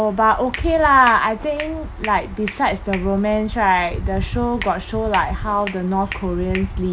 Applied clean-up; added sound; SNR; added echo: none; Hands; 17 dB; none.